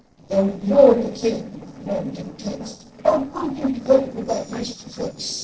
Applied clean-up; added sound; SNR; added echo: neural separator model SepFormer DNS4.